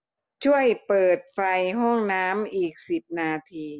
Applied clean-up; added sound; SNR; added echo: none; none; none; none.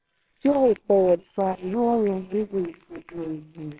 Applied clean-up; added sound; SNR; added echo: neural separator model SepFormer WHAMR!.